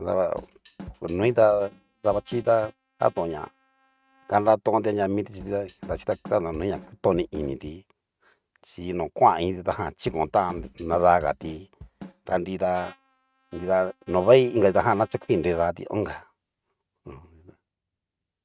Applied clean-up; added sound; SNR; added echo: neural mask model RNNoise.